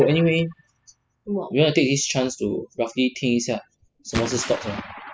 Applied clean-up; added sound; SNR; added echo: classical method spectral subtraction.